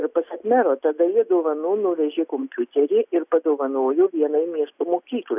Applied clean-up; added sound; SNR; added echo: none; none; none; none.